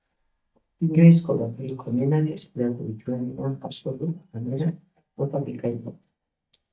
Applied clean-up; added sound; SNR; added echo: neural mask model DeepFilterNet 3.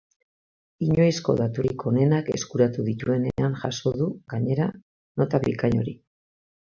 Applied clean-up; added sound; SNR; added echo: none; none; none; none.